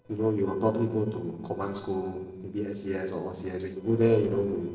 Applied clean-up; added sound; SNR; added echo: neural separator model SepFormer DNS4.